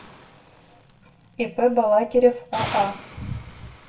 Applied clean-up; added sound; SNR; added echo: none; Hiss; 13 dB; reverberation time 0.1 s.